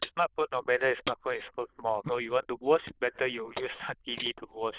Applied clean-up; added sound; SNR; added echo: neural diffusion model UNIVERSE++.